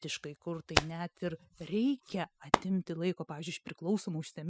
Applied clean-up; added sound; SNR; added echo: classical method spectral subtraction.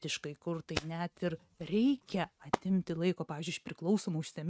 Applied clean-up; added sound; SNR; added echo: neural mask model RNNoise.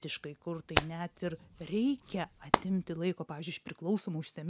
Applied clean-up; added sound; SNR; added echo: none; Hands; 1 dB; none.